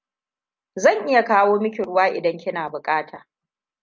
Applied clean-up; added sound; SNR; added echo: none; none; none; none.